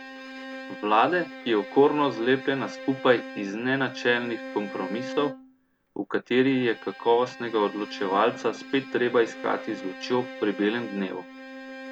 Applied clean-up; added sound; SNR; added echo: none; Bowed string instrument; 13 dB; none.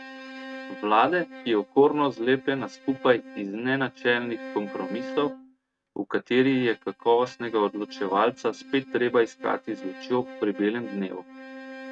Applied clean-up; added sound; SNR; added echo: neural mask model RNNoise.